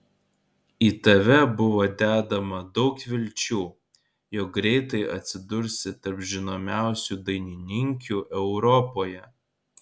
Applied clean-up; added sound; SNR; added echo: none; none; none; none.